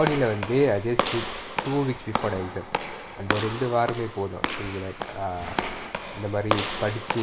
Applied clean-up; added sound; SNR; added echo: none; Walk, footsteps / Slam; 4 dB; none.